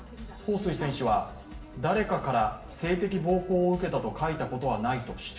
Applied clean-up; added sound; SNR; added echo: none; none; none; reverberation time 1.1 s.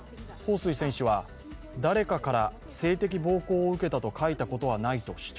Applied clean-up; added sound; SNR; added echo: none; none; none; none.